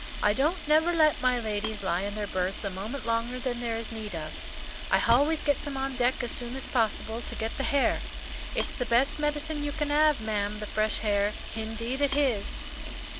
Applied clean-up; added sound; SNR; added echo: none; Camera; 6 dB; none.